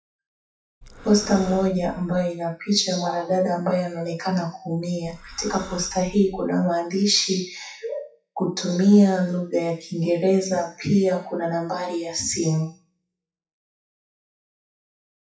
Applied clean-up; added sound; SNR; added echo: classical method WPE with log-MMSE.